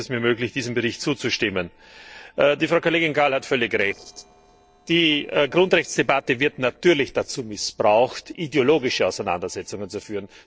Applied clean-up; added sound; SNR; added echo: neural separator model SepFormer DNS4.